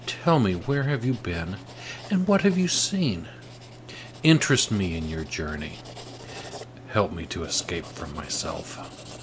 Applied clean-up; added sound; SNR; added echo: none; Writing; 19 dB; none.